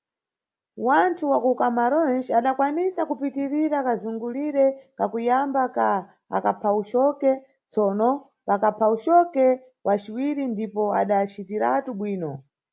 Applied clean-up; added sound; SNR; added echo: none; none; none; none.